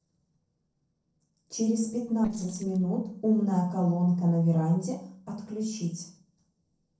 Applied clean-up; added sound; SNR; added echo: neural separator model SepFormer DNS4.